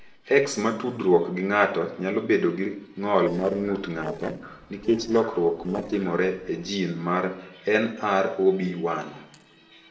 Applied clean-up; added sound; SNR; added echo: neural separator model SepFormer DNS4.